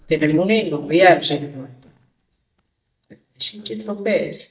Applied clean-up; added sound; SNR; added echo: neural mask model DeepFilterNet 3.